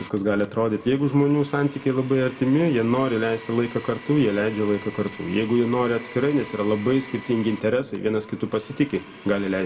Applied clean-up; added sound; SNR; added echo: none; Domestic sounds, home sounds; 20 dB; reverberation time 1.0 s.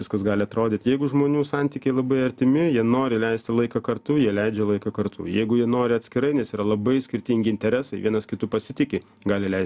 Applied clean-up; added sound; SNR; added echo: none; none; none; none.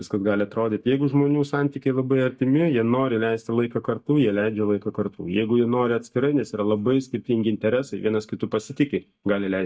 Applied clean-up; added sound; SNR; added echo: neural mask model DeepFilterNet 3.